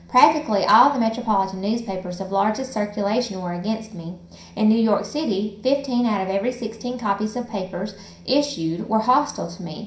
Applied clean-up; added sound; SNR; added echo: none; none; none; reverberation time 0.5 s.